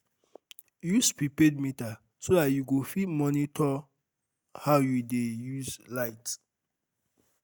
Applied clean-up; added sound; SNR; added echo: none; none; none; none.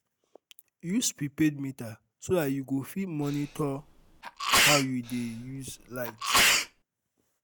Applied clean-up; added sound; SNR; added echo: none; Sneeze; -4 dB; none.